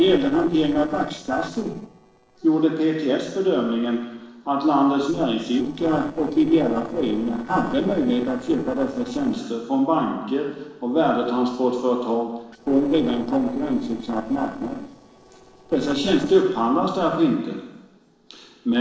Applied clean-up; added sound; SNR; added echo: neural separator model SepFormer DNS4.